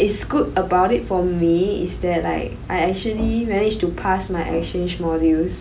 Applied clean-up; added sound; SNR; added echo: none; none; none; none.